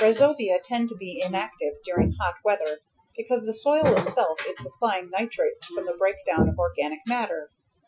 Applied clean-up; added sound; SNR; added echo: classical method Wiener filter.